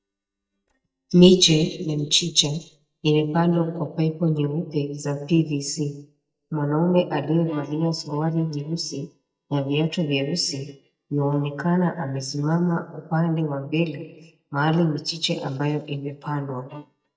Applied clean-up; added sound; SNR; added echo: neural mask model DeepFilterNet 3.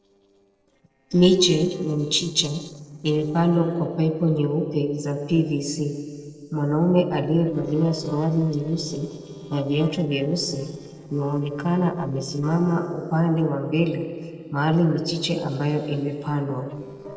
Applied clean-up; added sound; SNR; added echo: neural separator model SepFormer DNS4.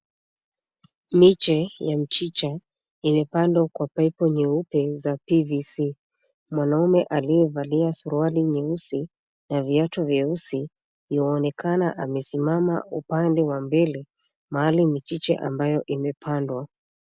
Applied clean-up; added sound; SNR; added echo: none; none; none; none.